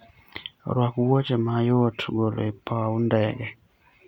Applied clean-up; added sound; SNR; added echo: none; none; none; none.